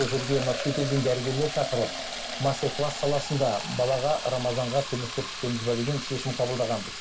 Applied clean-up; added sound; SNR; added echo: none; Fill (with liquid); 7 dB; reverberation time 0.2 s.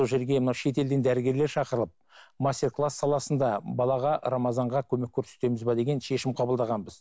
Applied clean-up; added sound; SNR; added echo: none; none; none; none.